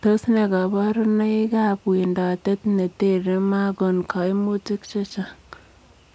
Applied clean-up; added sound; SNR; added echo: none; none; none; none.